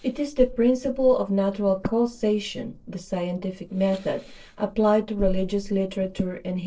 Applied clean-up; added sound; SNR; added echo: neural separator model SepFormer DNS4.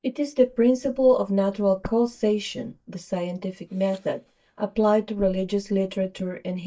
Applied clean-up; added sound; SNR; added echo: neural mask model DeepFilterNet 3.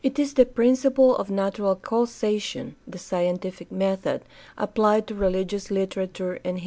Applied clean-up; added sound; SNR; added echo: none; none; none; none.